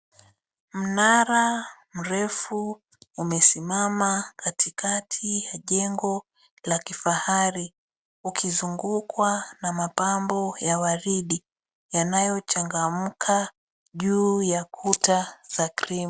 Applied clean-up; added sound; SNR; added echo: none; none; none; none.